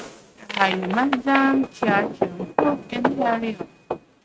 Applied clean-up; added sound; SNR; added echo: neural mask model RNNoise.